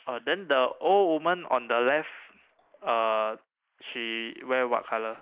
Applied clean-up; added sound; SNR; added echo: neural mask model Resemble Enhance denoiser.